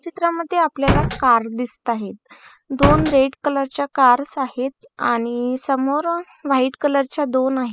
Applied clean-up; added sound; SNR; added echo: classical method spectral subtraction.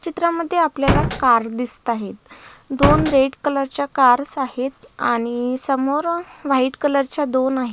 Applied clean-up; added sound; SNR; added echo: none; Slam; -1 dB; none.